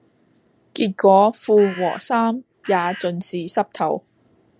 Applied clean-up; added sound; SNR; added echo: none; Bird; 14 dB; none.